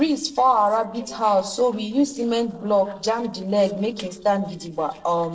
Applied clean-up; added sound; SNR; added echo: neural separator model SepFormer DNS4.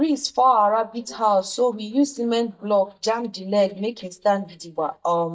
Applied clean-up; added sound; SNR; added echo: neural mask model DeepFilterNet 3.